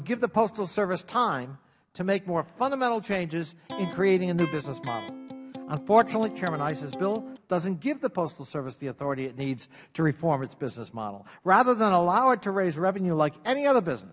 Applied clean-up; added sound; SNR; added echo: none; Electric guitar; 12 dB; none.